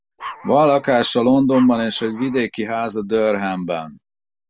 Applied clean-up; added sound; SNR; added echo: none; Dog; 18 dB; none.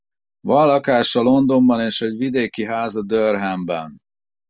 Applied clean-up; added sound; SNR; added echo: none; none; none; none.